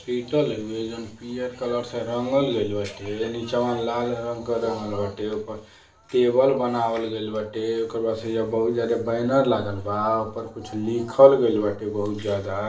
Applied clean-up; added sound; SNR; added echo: none; none; none; reverberation time 0.3 s.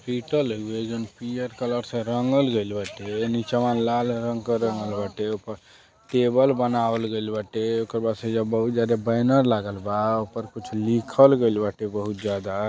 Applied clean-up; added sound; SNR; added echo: none; none; none; none.